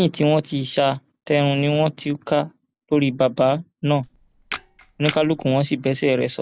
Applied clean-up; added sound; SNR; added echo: none; Camera; 13 dB; none.